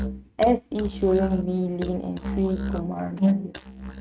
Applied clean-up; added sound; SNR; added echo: neural mask model RNNoise.